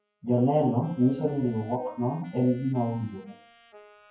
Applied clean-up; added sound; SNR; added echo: classical method WPE with log-MMSE.